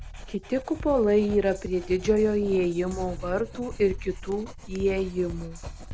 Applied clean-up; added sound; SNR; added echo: none; Drum kit + Writing; 12 dB; none.